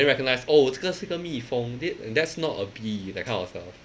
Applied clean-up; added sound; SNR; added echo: none; none; none; none.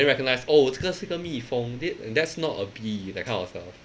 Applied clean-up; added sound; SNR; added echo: none; Raindrop / Drip; 19 dB; none.